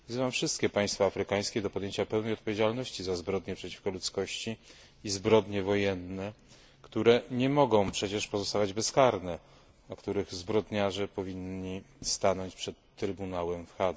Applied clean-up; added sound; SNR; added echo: none; none; none; none.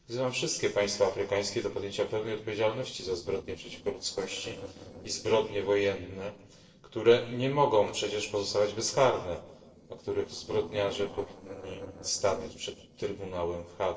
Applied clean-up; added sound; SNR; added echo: neural separator model SepFormer DNS4.